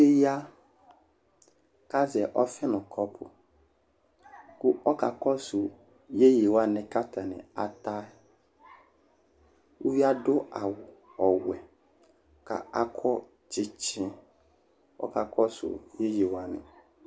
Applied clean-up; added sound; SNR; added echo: none; none; none; none.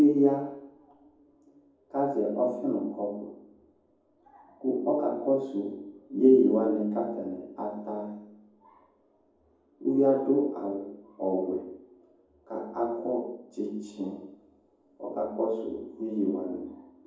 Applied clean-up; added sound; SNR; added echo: none; none; none; reverberation time 1.2 s.